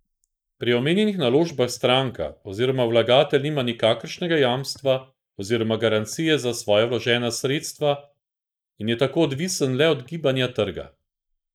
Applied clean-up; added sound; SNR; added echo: neural mask model Resemble Enhance denoiser.